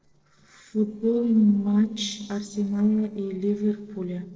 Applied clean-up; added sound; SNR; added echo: neural separator model SepFormer DNS4.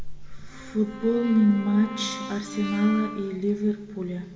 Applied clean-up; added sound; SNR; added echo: none; Brass instrument; 12 dB; reverberation time 2.0 s.